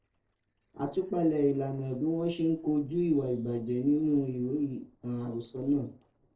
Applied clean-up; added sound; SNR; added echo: neural separator model SepFormer DNS4.